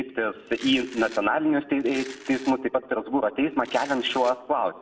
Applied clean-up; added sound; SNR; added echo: none; Domestic sounds, home sounds; 19 dB; reverberation time 0.8 s.